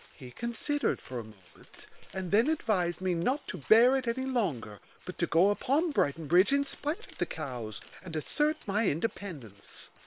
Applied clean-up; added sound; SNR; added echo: neural separator model SepFormer WHAM!.